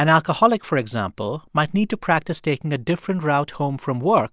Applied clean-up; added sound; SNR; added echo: none; none; none; none.